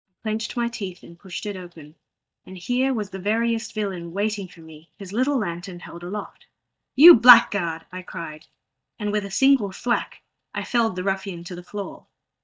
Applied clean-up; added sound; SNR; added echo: neural mask model DeepFilterNet 3.